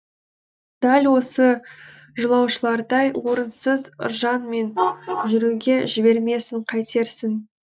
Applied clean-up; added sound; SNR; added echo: neural mask model DeepFilterNet 3.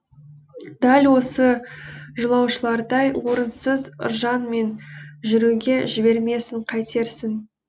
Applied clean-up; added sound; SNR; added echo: none; none; none; none.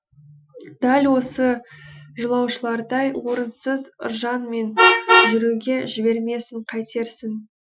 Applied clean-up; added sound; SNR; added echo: classical method Wiener filter.